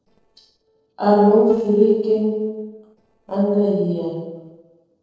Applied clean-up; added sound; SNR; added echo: neural separator model SepFormer DNS4.